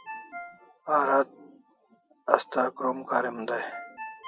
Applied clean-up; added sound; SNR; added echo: none; Ringtone; 17 dB; none.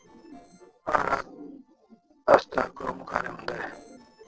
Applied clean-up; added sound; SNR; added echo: neural separator model SepFormer DNS4.